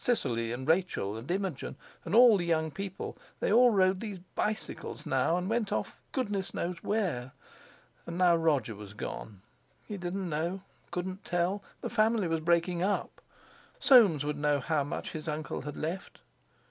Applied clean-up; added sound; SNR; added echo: none; none; none; none.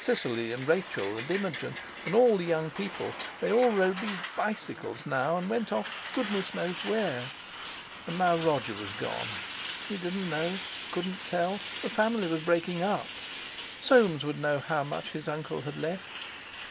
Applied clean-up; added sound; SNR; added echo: none; Truck; 10 dB; none.